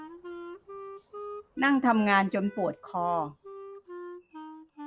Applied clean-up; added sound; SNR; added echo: none; Wind instrument, woodwind instrument; 14 dB; none.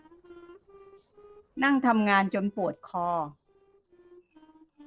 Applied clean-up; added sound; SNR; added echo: neural separator model SepFormer DNS4.